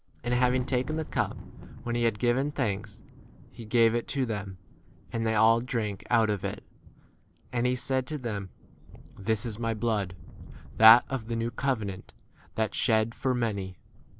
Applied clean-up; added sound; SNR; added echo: none; Thunder; 15 dB; none.